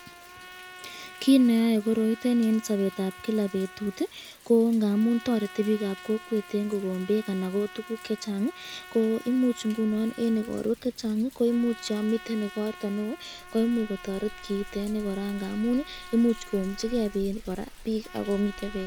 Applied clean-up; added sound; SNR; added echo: none; Trumpet + Thunder; 18 dB; none.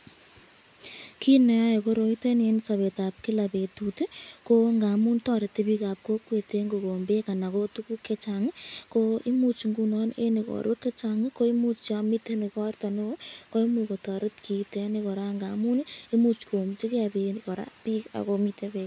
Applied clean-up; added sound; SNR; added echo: none; none; none; none.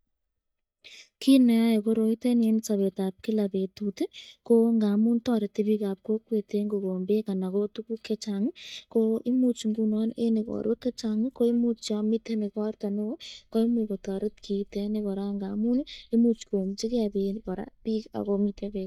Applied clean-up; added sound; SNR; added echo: neural mask model DeepFilterNet 3.